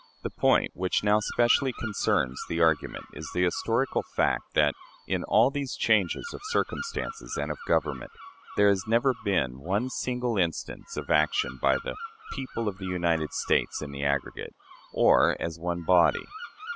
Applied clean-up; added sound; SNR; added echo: none; Bird vocalization, bird call, bird song; 16 dB; none.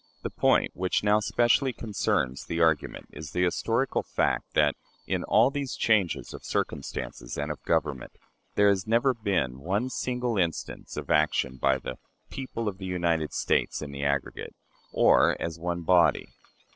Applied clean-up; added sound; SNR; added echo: neural separator model SepFormer DNS4.